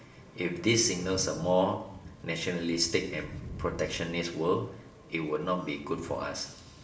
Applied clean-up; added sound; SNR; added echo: none; Thunder / Rain; 15 dB; reverberation time 0.8 s.